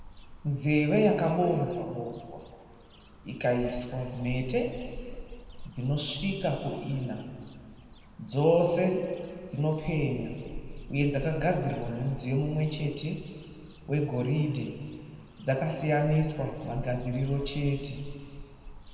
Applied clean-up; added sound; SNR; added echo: none; Cricket / Bird; 14 dB; reverberation time 2.2 s.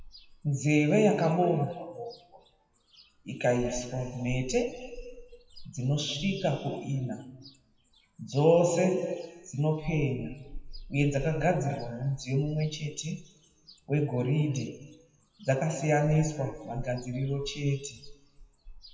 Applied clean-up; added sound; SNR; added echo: classical method WPE with log-MMSE.